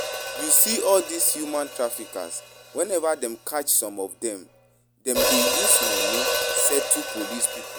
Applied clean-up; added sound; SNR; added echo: none; Hi-hat; 3 dB; none.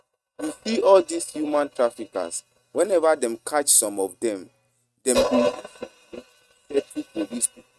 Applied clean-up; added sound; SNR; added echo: neural mask model RNNoise.